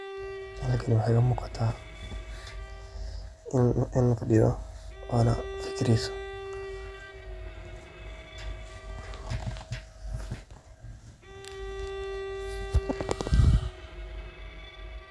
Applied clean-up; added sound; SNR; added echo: none; Bowed string instrument; 13 dB; none.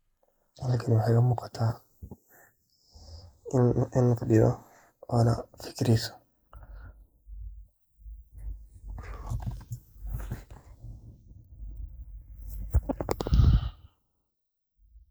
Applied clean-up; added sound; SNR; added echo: neural mask model Resemble Enhance denoiser.